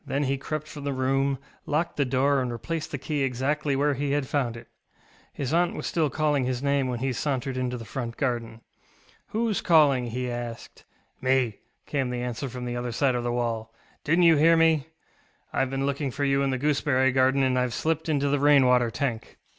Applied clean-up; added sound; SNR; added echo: none; none; none; none.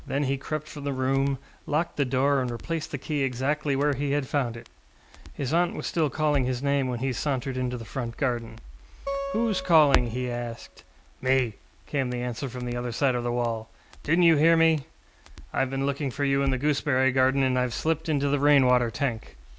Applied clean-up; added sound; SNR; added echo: none; Acoustic guitar + Crackle; 12 dB; none.